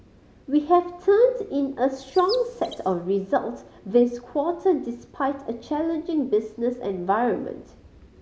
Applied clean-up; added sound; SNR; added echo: none; Chirp, tweet; 17 dB; none.